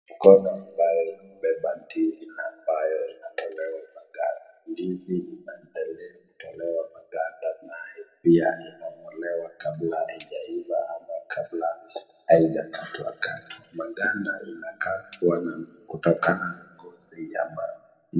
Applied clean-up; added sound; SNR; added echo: none; Bicycle bell; 12 dB; reverberation time 1.3 s.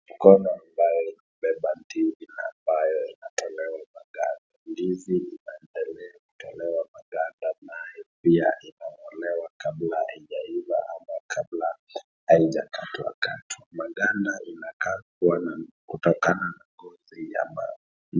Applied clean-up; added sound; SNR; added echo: none; none; none; none.